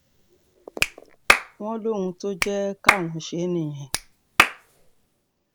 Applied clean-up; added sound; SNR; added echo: none; Clapping; -4 dB; none.